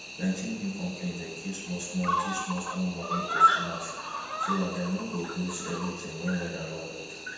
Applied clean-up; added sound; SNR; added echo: none; Cricket; -1 dB; reverberation time 1.1 s.